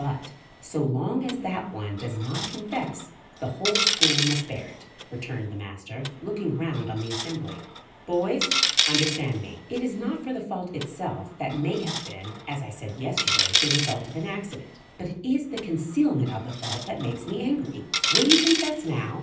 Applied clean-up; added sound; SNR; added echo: none; Coin (dropping); 1 dB; reverberation time 0.6 s.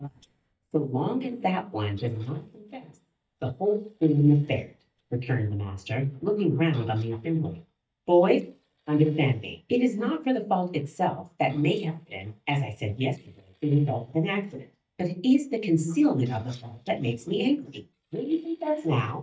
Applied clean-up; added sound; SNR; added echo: neural mask model DeepFilterNet 3.